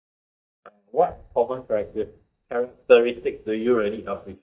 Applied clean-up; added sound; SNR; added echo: neural mask model DeepFilterNet 3.